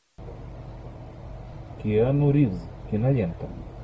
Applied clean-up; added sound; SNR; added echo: none; none; none; none.